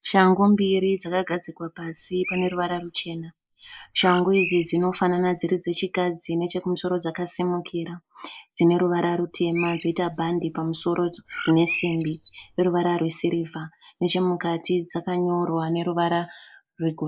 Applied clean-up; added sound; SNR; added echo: neural mask model Resemble Enhance denoiser.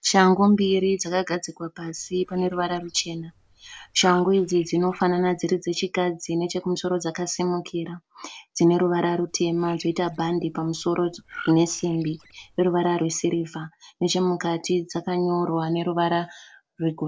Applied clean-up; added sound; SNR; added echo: neural separator model SepFormer DNS4.